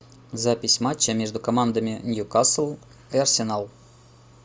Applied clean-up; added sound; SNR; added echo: none; none; none; none.